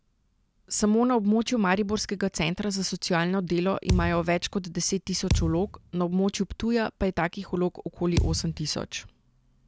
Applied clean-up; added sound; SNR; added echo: none; Thump, thud; 4 dB; none.